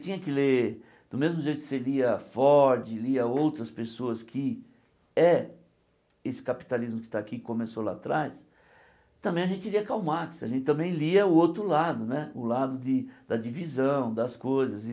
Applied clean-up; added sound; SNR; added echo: none; none; none; none.